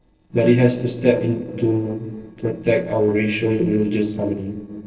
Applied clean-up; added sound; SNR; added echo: neural separator model SepFormer DNS4.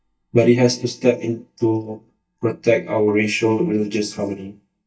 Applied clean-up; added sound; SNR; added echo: neural mask model DeepFilterNet 3.